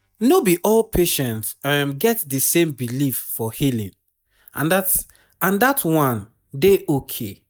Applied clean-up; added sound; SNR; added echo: neural mask model DeepFilterNet 3.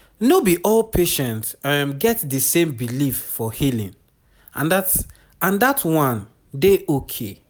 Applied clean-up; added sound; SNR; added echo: none; none; none; none.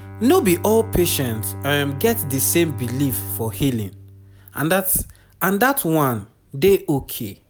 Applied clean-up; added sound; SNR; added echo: none; Bowed string instrument; 14 dB; none.